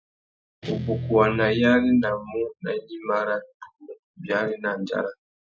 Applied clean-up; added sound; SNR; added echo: classical method Wiener filter.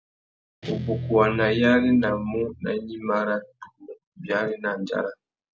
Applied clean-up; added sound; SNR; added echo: none; Guitar; 10 dB; none.